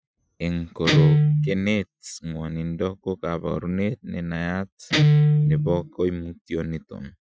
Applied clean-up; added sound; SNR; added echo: classical method Wiener filter.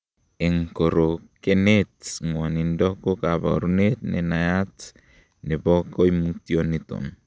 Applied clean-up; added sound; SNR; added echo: none; none; none; none.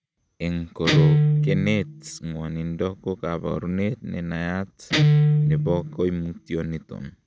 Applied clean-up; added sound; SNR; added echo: none; Guitar; -3 dB; none.